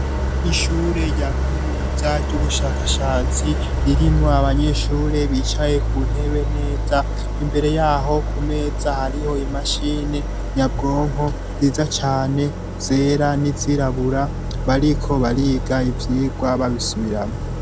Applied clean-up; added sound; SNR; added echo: none; Idling; 0 dB; none.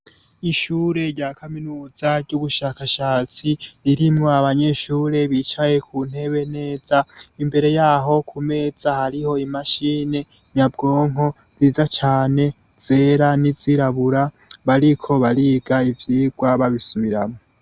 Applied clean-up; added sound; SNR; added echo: none; none; none; none.